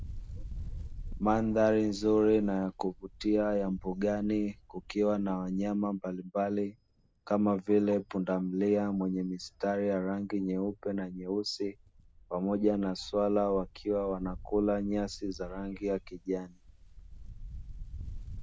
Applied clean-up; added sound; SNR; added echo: none; Wind; 15 dB; none.